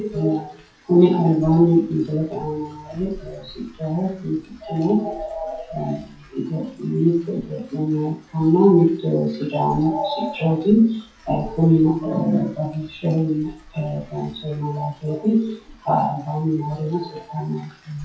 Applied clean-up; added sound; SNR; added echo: classical method WPE with log-MMSE.